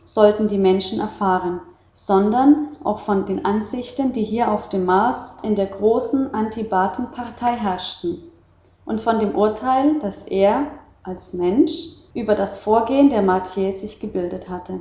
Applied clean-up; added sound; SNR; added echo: none; none; none; none.